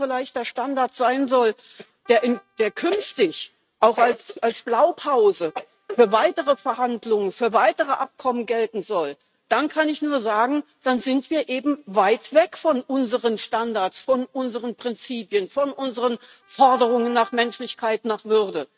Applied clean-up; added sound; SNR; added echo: neural mask model RNNoise.